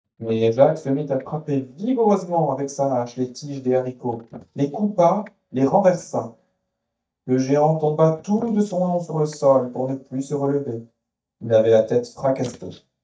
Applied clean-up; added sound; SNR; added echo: neural mask model DeepFilterNet 3.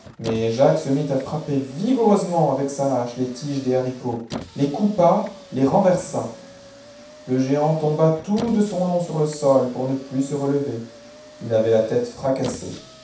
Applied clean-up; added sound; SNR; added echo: none; Squeak; 18 dB; reverberation time 0.7 s.